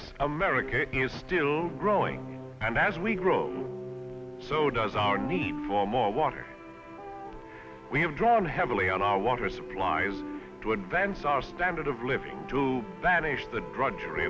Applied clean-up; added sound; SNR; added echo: none; Keyboard (musical); 16 dB; none.